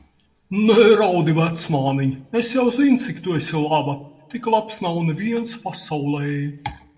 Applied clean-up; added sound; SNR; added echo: none; none; none; reverberation time 0.7 s.